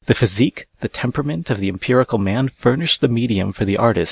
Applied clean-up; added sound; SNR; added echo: none; none; none; none.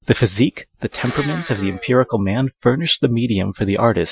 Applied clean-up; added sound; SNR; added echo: classical method Wiener filter.